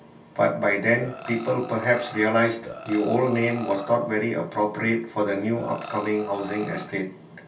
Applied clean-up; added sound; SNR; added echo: none; Burping, eructation; 14 dB; reverberation time 0.2 s.